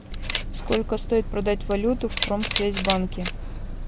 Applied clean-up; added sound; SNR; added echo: none; Camera + Alarm; 8 dB; none.